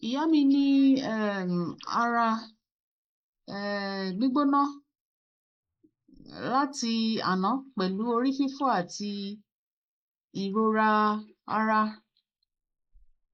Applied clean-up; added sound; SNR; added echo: neural mask model Resemble Enhance denoiser.